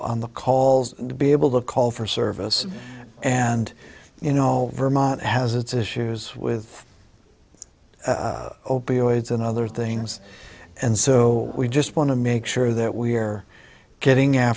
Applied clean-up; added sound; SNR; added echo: none; none; none; none.